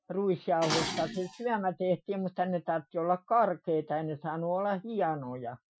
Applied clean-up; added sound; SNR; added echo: classical method Wiener filter.